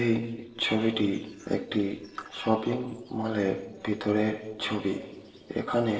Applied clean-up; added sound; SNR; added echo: neural separator model SepFormer DNS4.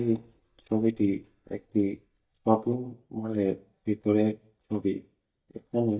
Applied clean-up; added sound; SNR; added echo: neural mask model DeepFilterNet 3.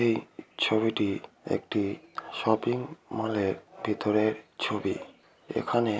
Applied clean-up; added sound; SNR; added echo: none; none; none; none.